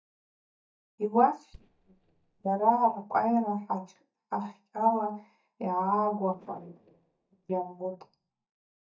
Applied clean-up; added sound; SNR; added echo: neural mask model DeepFilterNet 3.